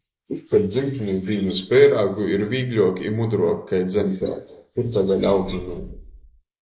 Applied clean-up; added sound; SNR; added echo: neural mask model Resemble Enhance denoiser.